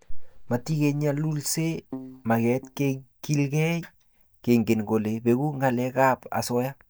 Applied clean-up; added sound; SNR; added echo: neural mask model DeepFilterNet 3.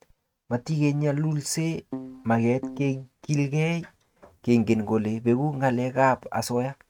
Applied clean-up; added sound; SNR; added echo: neural mask model RNNoise.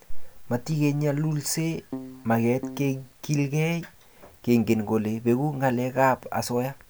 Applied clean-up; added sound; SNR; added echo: none; Keyboard (musical); 13 dB; none.